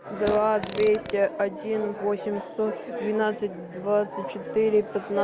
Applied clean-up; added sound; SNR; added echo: none; Fart; 12 dB; none.